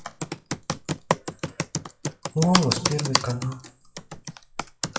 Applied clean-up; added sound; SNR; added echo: classical method WPE with log-MMSE.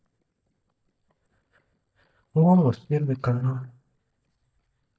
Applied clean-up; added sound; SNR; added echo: neural mask model DeepFilterNet 3.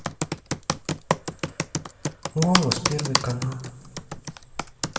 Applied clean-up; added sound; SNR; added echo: none; Computer keyboard; -1 dB; reverberation time 2.5 s.